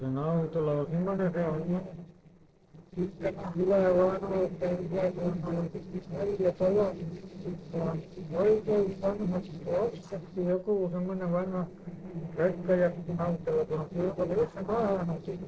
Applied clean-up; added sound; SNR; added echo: neural separator model SepFormer DNS4.